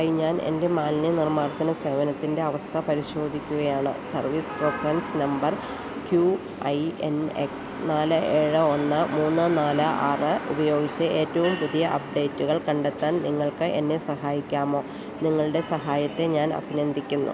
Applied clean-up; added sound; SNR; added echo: none; none; none; none.